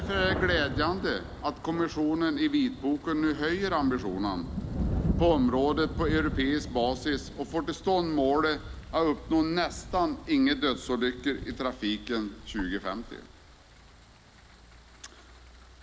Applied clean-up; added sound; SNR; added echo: none; Thunder; 8 dB; none.